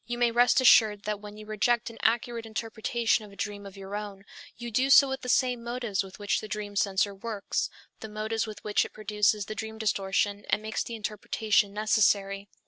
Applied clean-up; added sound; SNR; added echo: none; none; none; none.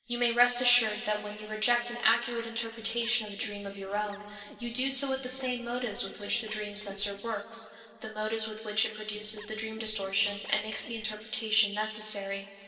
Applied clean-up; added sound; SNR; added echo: neural separator model SepFormer DNS4.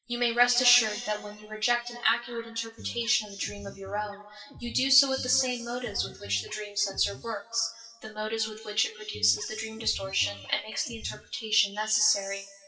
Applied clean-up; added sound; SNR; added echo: classical method WPE with log-MMSE.